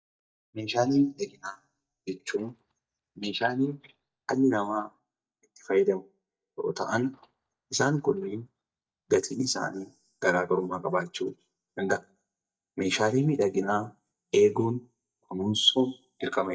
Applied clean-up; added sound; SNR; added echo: neural mask model DeepFilterNet 3.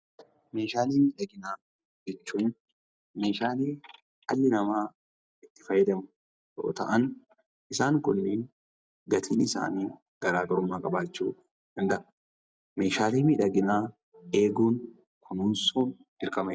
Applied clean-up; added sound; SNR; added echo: none; none; none; none.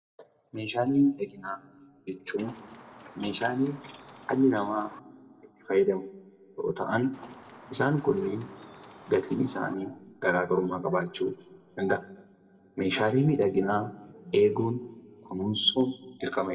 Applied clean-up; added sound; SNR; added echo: none; Chicken, rooster; 20 dB; reverberation time 1.2 s.